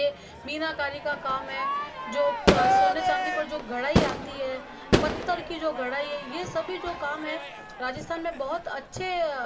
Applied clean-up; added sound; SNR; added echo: none; Crowd / Fireworks; -2 dB; reverberation time 0.2 s.